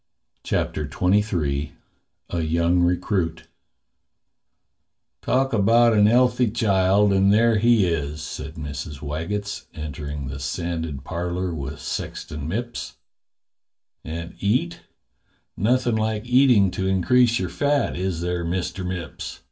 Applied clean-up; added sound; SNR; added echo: none; none; none; reverberation time 0.2 s.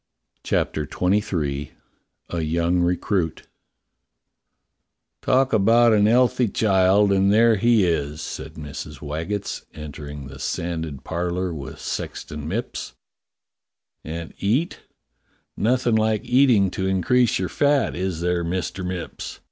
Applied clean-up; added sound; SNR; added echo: none; none; none; none.